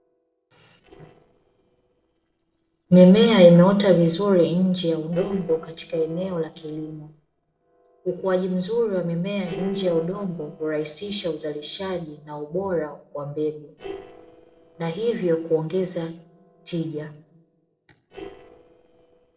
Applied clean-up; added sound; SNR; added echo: neural separator model SepFormer DNS4.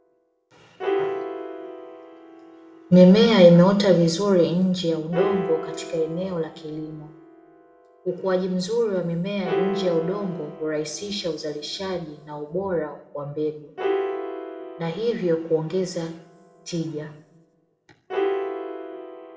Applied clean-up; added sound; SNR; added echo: none; Piano; 9 dB; reverberation time 0.7 s.